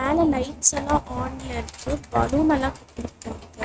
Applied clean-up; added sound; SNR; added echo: neural mask model RNNoise.